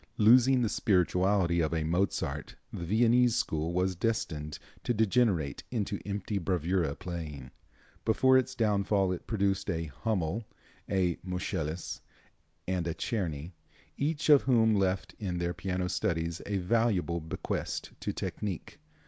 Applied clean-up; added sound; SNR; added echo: none; none; none; none.